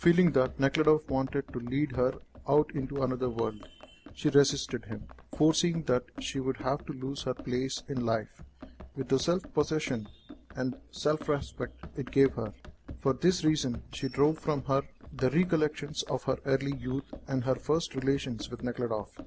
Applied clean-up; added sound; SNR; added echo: none; Run; 17 dB; none.